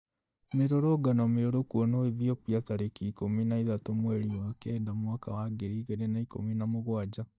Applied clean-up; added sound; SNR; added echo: neural mask model DeepFilterNet 3.